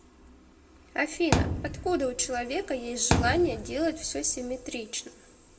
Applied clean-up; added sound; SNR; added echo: none; Thump, thud; 1 dB; reverberation time 1.1 s.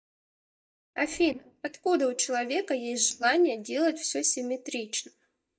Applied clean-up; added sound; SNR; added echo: neural mask model DeepFilterNet 3.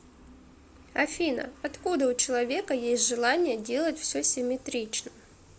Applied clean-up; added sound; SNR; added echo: none; none; none; none.